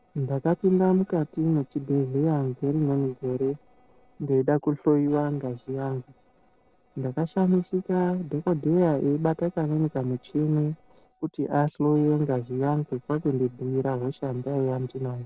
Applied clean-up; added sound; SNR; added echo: neural separator model SepFormer DNS4.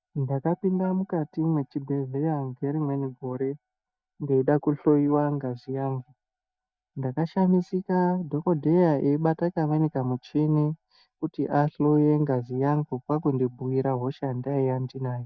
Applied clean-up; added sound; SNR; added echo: neural mask model DeepFilterNet 3.